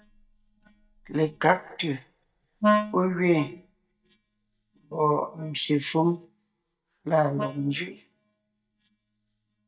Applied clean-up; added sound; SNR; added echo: neural mask model DeepFilterNet 3.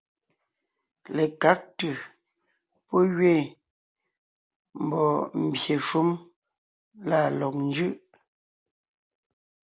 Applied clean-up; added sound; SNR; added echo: none; none; none; none.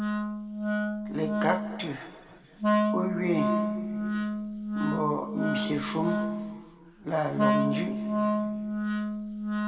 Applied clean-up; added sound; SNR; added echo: none; Wind instrument, woodwind instrument; -4 dB; reverberation time 2.0 s.